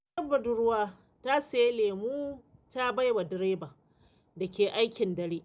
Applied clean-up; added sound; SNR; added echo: none; none; none; none.